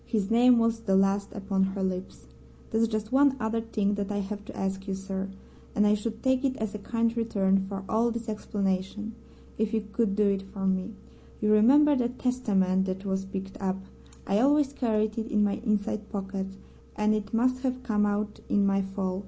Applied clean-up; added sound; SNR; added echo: none; none; none; none.